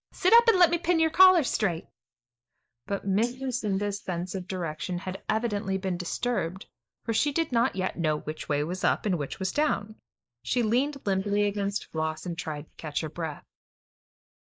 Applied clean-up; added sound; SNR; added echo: neural mask model Resemble Enhance denoiser.